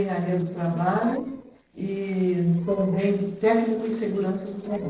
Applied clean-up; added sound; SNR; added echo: neural separator model SepFormer DNS4.